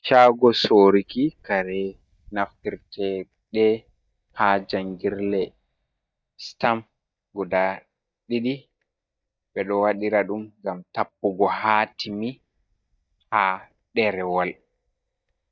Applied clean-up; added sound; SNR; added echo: neural mask model DeepFilterNet 3.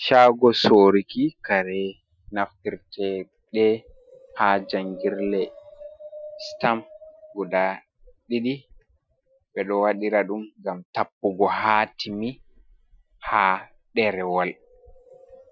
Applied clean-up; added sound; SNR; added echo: classical method Wiener filter.